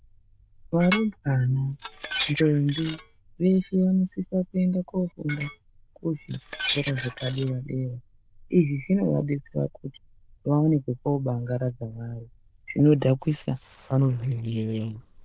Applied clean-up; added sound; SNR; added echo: neural diffusion model UNIVERSE++.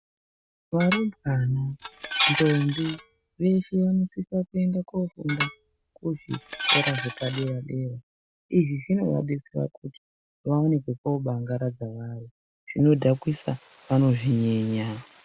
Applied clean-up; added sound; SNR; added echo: none; Dishes, pots, and pans; 5 dB; none.